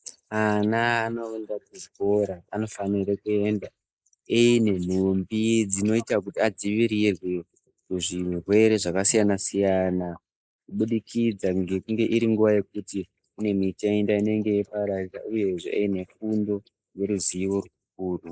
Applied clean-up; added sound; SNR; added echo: neural mask model Resemble Enhance denoiser.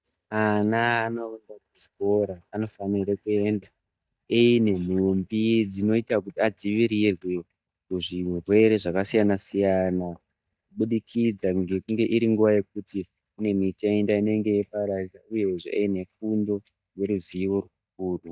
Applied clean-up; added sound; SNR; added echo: neural mask model DeepFilterNet 3.